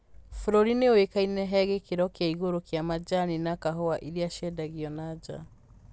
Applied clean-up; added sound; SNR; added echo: none; none; none; none.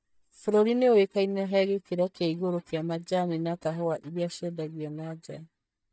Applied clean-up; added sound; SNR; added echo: neural mask model DeepFilterNet 3.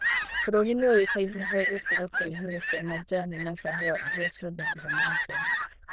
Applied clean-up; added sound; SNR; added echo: neural diffusion model UNIVERSE++.